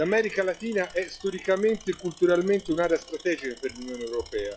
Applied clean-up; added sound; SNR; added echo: classical method log-MMSE.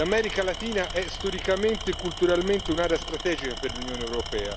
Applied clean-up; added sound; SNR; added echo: none; Tools; 7 dB; none.